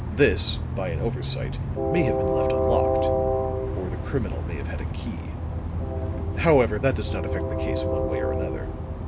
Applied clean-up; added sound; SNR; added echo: none; Train; -3 dB; none.